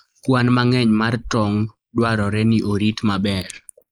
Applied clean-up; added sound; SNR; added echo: neural mask model Resemble Enhance denoiser.